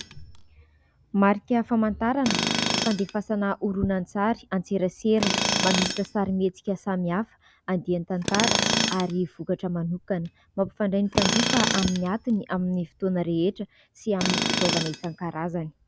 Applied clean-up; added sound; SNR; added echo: none; Tools; 4 dB; none.